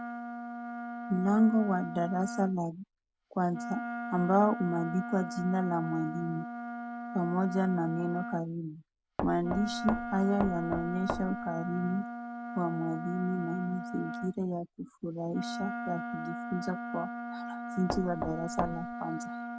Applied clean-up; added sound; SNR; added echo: none; Wind instrument, woodwind instrument + Knock; 6 dB; none.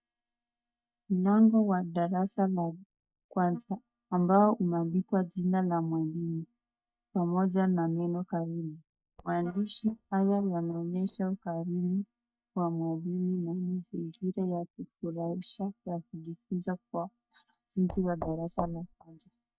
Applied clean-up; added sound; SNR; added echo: neural mask model DeepFilterNet 3.